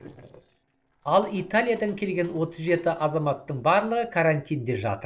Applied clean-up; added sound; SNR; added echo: neural separator model SepFormer DNS4.